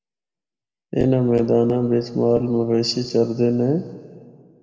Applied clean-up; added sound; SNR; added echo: none; none; none; reverberation time 1.5 s.